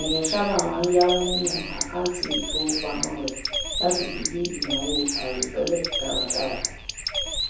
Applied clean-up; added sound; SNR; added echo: none; Bird; 2 dB; reverberation time 0.7 s.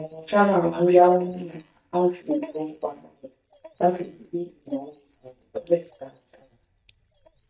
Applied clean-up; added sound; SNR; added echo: neural mask model DeepFilterNet 3.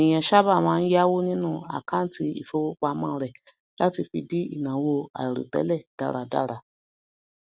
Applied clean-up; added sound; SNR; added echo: none; none; none; none.